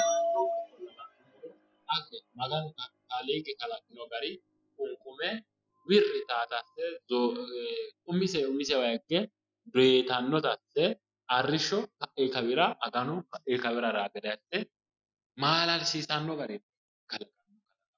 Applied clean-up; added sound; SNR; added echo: classical method Wiener filter.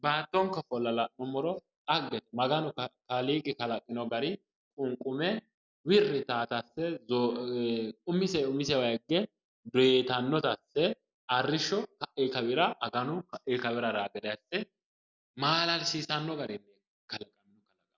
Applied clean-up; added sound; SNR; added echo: none; none; none; none.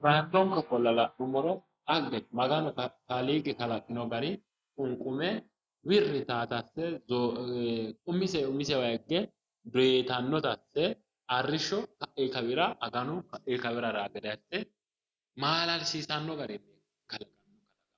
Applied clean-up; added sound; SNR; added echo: neural mask model Resemble Enhance denoiser.